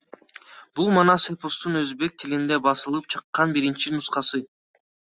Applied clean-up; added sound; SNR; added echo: none; none; none; none.